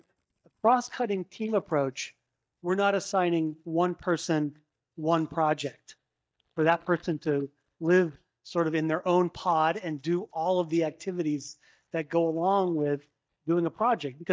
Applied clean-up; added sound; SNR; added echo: neural mask model DeepFilterNet 3.